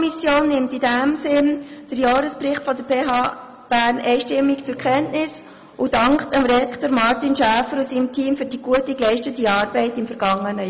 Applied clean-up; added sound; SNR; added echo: none; none; none; none.